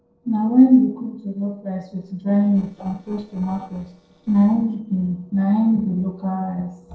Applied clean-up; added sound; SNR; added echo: neural separator model SepFormer DNS4.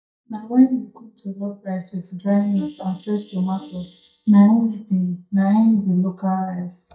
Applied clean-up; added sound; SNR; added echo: neural mask model DeepFilterNet 3.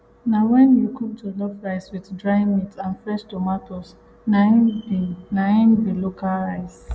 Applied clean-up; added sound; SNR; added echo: none; none; none; none.